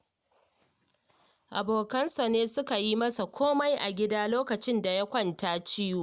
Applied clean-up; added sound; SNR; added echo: none; none; none; none.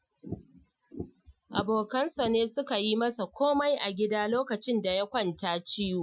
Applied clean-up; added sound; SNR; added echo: classical method Wiener filter.